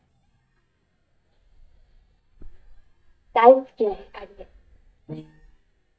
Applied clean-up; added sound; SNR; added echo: neural mask model DeepFilterNet 3.